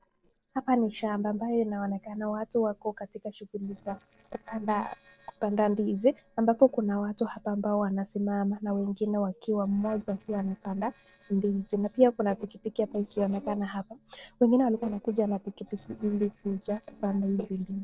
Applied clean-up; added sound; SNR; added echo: neural separator model SepFormer DNS4.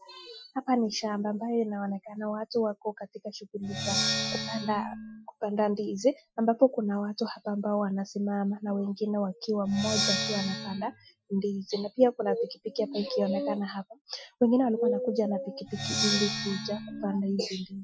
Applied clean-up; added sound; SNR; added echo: classical method Wiener filter.